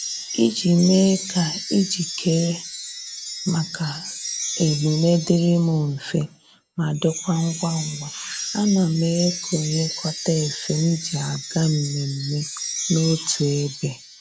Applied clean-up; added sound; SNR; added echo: none; Wind chime; 8 dB; none.